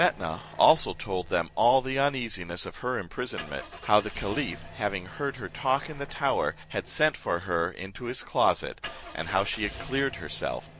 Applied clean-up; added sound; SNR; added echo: none; Engine starting / Car; 18 dB; none.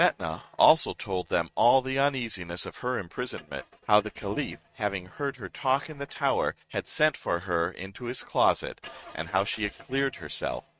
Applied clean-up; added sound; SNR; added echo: neural mask model RNNoise.